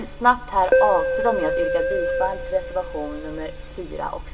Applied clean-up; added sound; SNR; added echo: none; Keyboard (musical); -1 dB; reverberation time 0.2 s.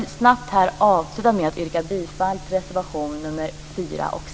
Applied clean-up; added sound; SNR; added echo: none; none; none; none.